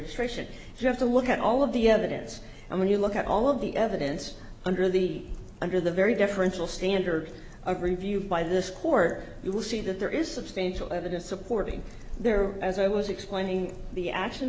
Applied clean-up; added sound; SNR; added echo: none; none; none; none.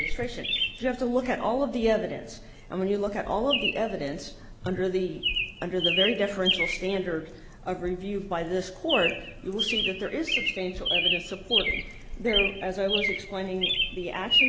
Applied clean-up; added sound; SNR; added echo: none; Chirp, tweet; 1 dB; none.